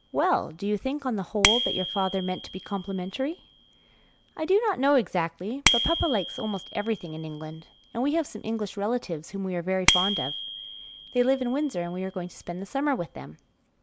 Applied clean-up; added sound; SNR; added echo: none; Bicycle bell; 5 dB; none.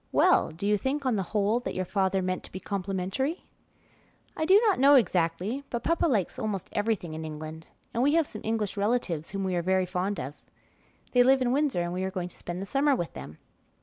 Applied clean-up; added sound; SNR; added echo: none; none; none; none.